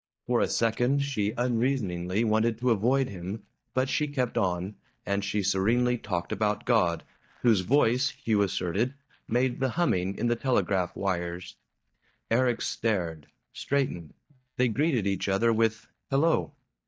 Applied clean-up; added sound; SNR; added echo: neural mask model DeepFilterNet 3.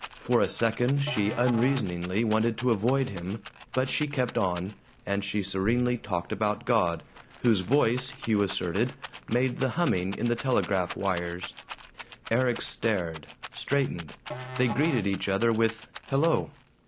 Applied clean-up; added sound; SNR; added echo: none; Rattle + Musical instrument; 15 dB; none.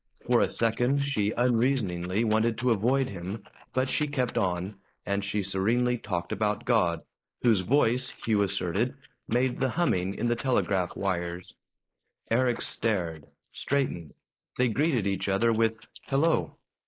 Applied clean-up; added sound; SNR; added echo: neural mask model Resemble Enhance denoiser.